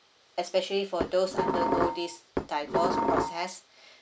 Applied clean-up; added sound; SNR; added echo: none; Dishes, pots, and pans; -2 dB; none.